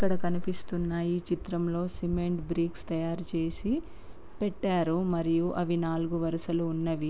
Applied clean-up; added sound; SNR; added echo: none; none; none; none.